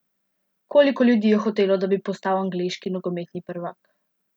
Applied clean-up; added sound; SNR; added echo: none; none; none; none.